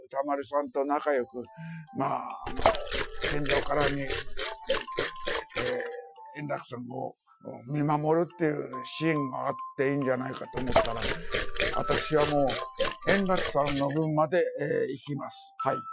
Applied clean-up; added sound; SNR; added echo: classical method Wiener filter.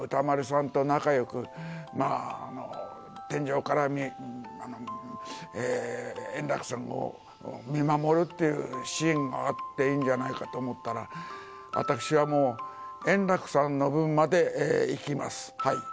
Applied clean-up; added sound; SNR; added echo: none; none; none; none.